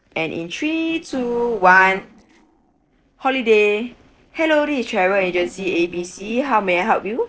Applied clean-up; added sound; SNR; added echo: neural separator model SepFormer DNS4.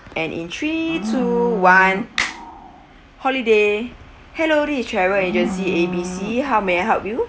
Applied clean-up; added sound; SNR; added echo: none; Livestock, farm animals, working animals; 10 dB; none.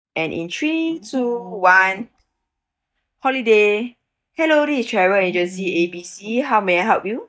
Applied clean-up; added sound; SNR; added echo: neural mask model DeepFilterNet 3.